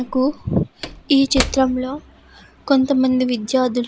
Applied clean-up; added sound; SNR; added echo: none; Slam / Wood; 13 dB; none.